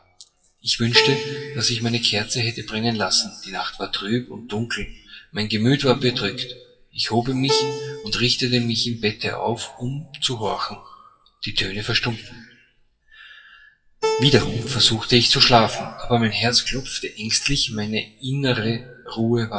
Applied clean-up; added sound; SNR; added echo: classical method WPE with log-MMSE.